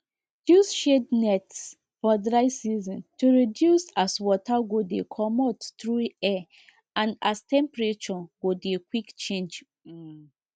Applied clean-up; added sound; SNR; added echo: none; none; none; none.